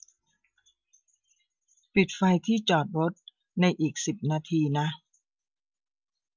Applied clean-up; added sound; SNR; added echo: none; none; none; none.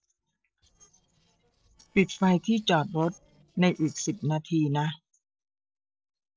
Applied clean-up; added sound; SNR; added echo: neural separator model SepFormer DNS4.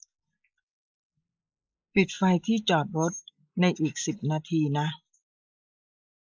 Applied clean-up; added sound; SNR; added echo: neural mask model Resemble Enhance denoiser.